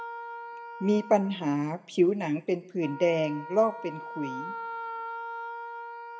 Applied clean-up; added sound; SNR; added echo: none; Wind instrument, woodwind instrument; 11 dB; reverberation time 0.6 s.